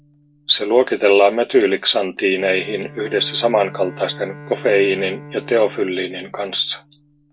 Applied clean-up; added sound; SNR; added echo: none; Bowed string instrument; 20 dB; none.